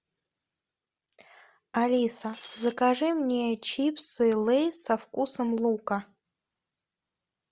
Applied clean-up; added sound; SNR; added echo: none; Shatter; 14 dB; none.